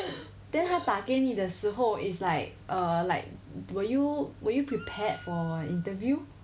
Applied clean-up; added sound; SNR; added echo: none; Wind instrument, woodwind instrument; 19 dB; none.